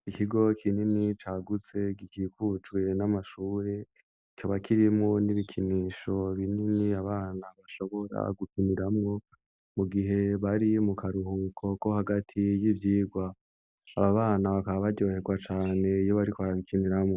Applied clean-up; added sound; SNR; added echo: none; none; none; none.